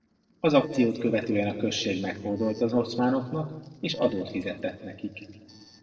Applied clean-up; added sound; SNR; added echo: neural separator model SepFormer DNS4.